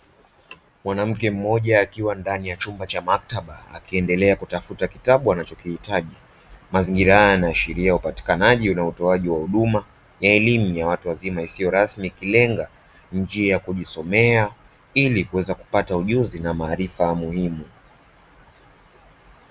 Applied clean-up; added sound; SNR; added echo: none; none; none; none.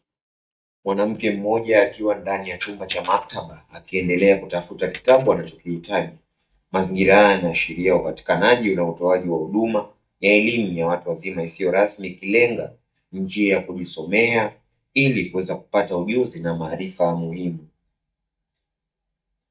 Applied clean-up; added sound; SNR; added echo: neural mask model DeepFilterNet 3.